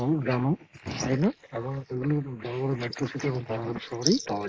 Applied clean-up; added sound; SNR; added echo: neural mask model Resemble Enhance denoiser.